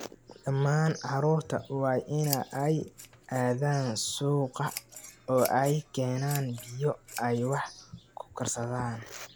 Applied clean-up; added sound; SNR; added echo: none; Scissors; 17 dB; none.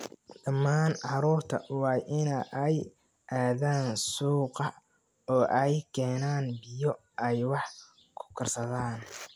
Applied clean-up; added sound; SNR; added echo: none; none; none; none.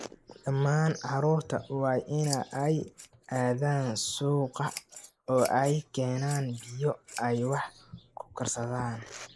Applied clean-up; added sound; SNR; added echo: neural mask model Resemble Enhance denoiser.